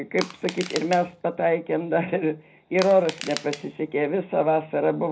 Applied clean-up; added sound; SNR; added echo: none; Crushing; 13 dB; reverberation time 0.4 s.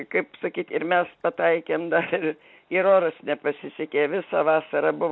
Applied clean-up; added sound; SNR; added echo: none; none; none; none.